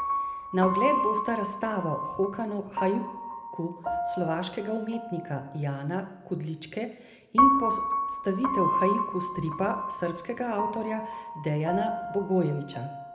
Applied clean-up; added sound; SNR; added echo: none; Piano; 1 dB; reverberation time 0.9 s.